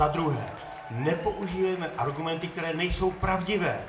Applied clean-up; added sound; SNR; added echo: none; Applause / Cheering; 16 dB; reverberation time 0.5 s.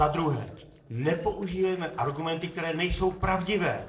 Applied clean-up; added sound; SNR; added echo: neural separator model SepFormer DNS4.